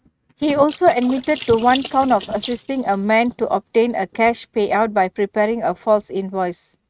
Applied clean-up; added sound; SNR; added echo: neural mask model RNNoise.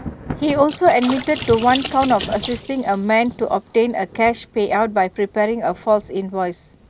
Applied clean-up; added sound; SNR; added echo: none; Thunder + Splash, splatter; 14 dB; none.